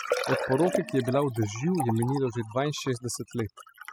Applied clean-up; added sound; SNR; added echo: classical method spectral subtraction.